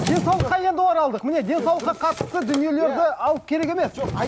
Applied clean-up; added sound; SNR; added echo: none; Drawer open or close; 10 dB; none.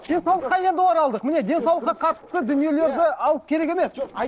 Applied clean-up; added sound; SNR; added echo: neural separator model SepFormer DNS4.